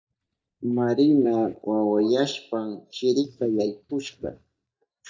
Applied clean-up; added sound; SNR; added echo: neural mask model DeepFilterNet 3.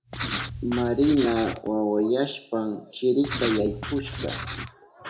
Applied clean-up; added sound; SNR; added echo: none; Writing; 3 dB; reverberation time 0.4 s.